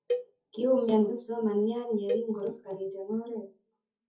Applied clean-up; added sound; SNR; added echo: classical method WPE with log-MMSE.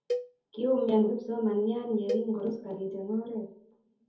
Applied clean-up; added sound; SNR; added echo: none; Cowbell; 10 dB; reverberation time 0.7 s.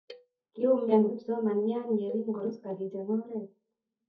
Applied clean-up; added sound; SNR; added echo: neural mask model DeepFilterNet 3.